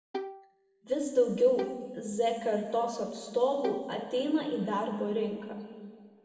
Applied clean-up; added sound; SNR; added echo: none; Bowed string instrument; 13 dB; reverberation time 1.9 s.